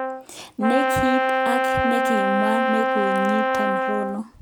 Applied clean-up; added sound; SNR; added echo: none; Brass instrument; -4 dB; none.